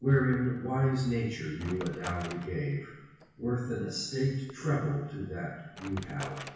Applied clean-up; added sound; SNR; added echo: none; Wood; 18 dB; reverberation time 1.1 s.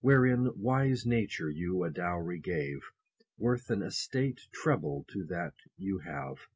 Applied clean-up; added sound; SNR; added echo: none; none; none; none.